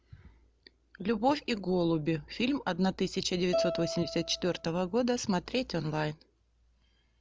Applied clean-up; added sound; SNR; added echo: none; Bowed string instrument; 5 dB; none.